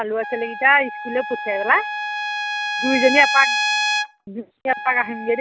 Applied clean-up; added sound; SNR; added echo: none; Trumpet; 4 dB; none.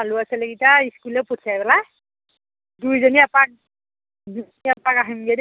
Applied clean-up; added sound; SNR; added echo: none; none; none; none.